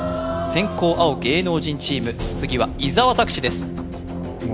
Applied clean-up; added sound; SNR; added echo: none; none; none; none.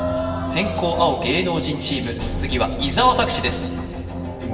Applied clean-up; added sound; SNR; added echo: none; none; none; reverberation time 1.9 s.